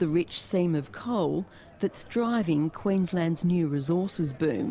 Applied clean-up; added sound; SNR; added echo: none; none; none; none.